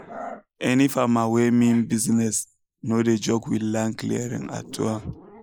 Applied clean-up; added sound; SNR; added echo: neural mask model Resemble Enhance denoiser.